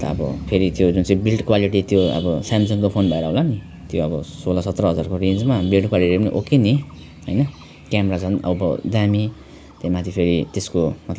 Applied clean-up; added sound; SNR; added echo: none; none; none; none.